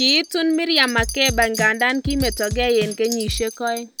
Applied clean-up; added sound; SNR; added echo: none; Drum / Drum kit + Wind chime; 9 dB; none.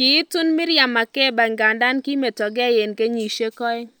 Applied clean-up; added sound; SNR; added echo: none; none; none; none.